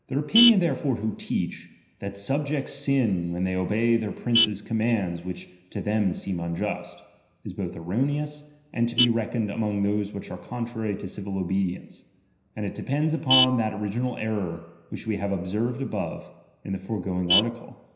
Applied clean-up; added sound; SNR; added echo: none; Vehicle horn, car horn, honking; 7 dB; reverberation time 0.9 s.